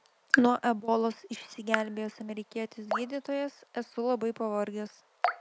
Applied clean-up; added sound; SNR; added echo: none; Raindrop / Drip; 6 dB; none.